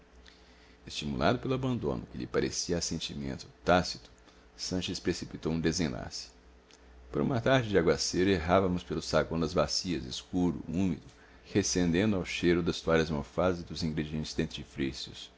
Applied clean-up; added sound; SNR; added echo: none; none; none; none.